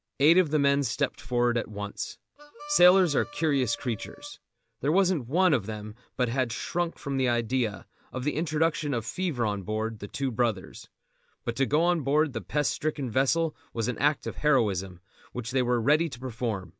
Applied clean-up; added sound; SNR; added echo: none; Harmonica; 20 dB; none.